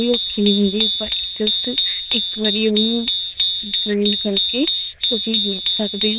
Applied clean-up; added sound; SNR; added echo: neural diffusion model UNIVERSE++.